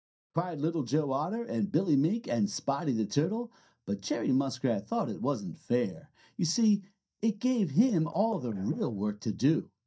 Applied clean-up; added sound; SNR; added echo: neural mask model DeepFilterNet 3.